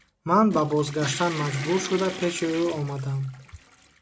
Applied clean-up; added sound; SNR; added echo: none; Toilet flush / Water; 12 dB; none.